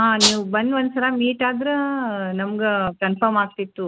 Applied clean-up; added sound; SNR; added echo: none; Rattle (instrument); -2 dB; none.